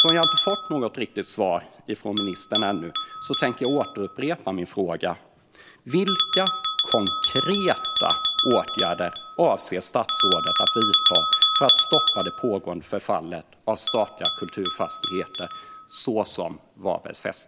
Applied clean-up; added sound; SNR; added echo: none; Bell; -2 dB; none.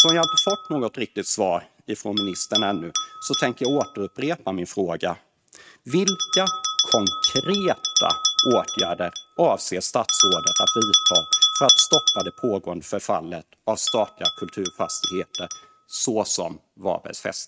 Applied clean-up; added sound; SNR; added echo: neural mask model RNNoise.